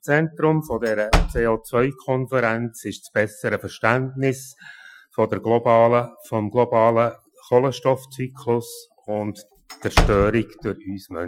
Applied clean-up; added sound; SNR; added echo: classical method Wiener filter.